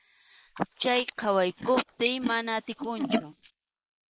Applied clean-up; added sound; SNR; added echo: neural mask model Resemble Enhance denoiser.